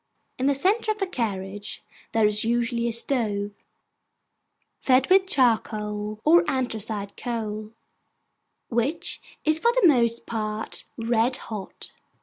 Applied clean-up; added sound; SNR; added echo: none; none; none; none.